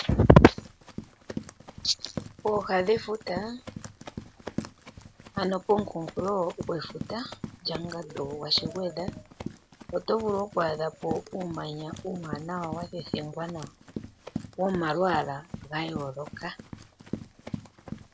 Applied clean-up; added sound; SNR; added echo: none; Run; 12 dB; none.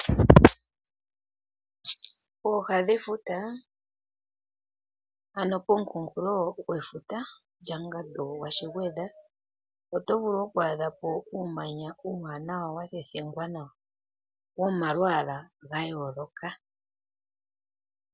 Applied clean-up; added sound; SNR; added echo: none; none; none; none.